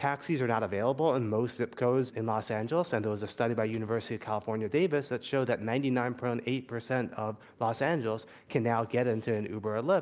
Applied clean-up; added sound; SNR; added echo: none; none; none; none.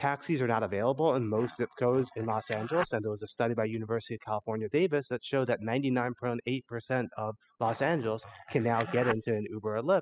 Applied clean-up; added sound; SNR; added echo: classical method spectral subtraction.